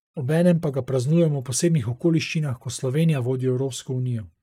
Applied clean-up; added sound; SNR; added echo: neural mask model DeepFilterNet 3.